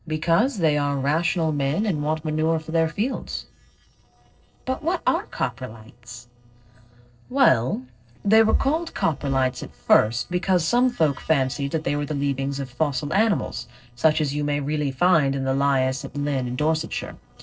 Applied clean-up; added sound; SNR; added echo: neural separator model SepFormer DNS4.